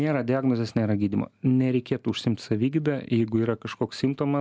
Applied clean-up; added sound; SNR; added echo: none; none; none; none.